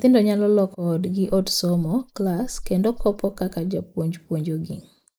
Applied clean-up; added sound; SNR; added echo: neural mask model Resemble Enhance denoiser.